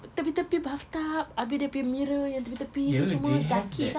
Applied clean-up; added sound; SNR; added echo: none; none; none; none.